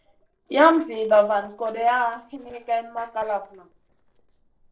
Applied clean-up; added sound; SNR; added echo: neural separator model SepFormer DNS4.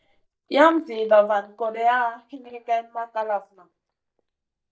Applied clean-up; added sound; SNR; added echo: neural mask model DeepFilterNet 3.